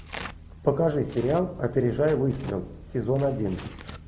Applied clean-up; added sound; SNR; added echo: none; Tearing; 17 dB; none.